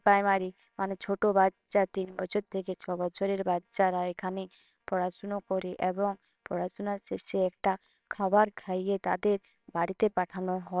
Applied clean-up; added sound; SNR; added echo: neural separator model SepFormer WHAMR!.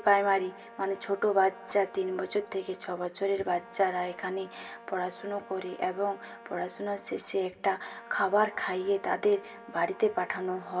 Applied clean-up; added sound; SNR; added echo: none; Brass instrument; 20 dB; reverberation time 2.7 s.